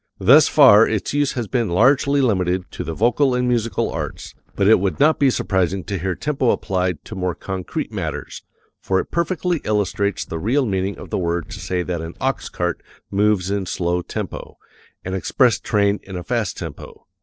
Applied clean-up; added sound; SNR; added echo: neural separator model SepFormer DNS4.